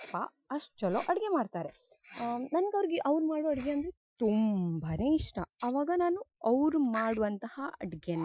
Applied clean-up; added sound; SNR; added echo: classical method Wiener filter.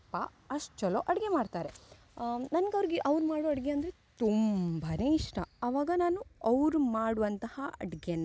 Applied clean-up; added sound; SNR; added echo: none; none; none; none.